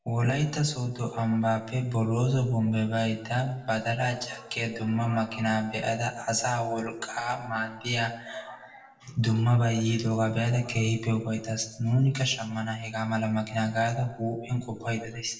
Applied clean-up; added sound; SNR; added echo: none; none; none; reverberation time 0.6 s.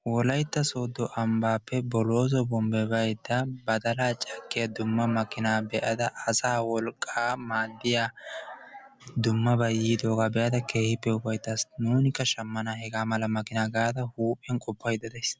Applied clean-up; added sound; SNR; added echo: none; none; none; none.